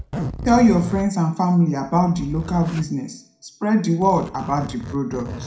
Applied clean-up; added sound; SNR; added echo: none; Zipper (clothing); 13 dB; reverberation time 0.4 s.